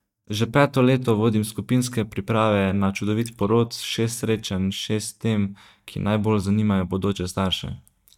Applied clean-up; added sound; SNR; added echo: neural mask model DeepFilterNet 3.